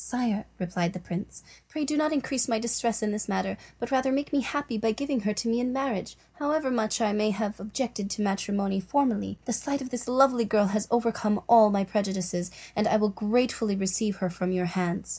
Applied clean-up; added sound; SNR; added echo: none; none; none; none.